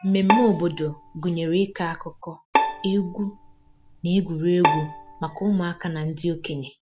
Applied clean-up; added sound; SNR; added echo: none; Bowed string instrument; 4 dB; none.